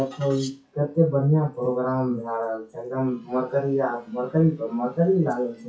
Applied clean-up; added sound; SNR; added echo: classical method WPE with log-MMSE.